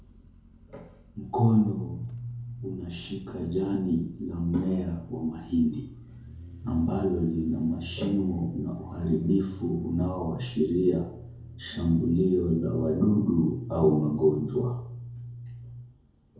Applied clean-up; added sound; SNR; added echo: none; Motorcycle; 19 dB; reverberation time 2.2 s.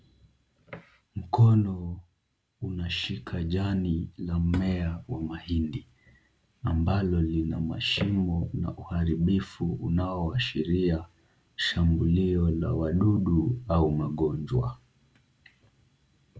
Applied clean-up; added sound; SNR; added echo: none; none; none; none.